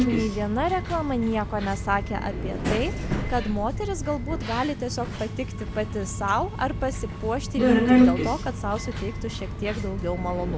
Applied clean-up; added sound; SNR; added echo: none; Subway, metro, underground; -1 dB; none.